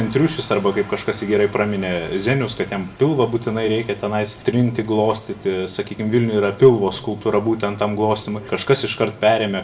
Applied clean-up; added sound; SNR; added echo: none; none; none; reverberation time 0.3 s.